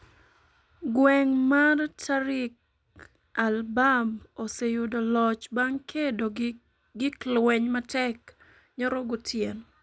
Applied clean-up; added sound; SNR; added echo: none; none; none; none.